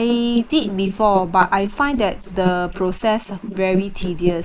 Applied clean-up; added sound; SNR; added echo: neural mask model Resemble Enhance denoiser.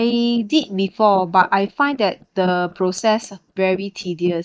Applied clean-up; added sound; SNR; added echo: neural mask model DeepFilterNet 3.